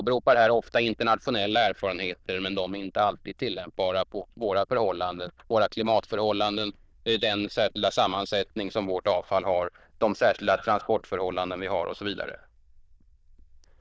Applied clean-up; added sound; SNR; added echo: neural diffusion model UNIVERSE++.